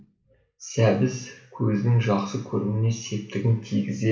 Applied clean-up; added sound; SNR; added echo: none; none; none; reverberation time 0.4 s.